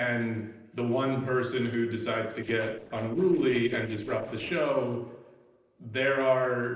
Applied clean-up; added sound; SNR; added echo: neural separator model SepFormer DNS4.